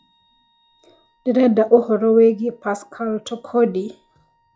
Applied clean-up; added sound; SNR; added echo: classical method log-MMSE.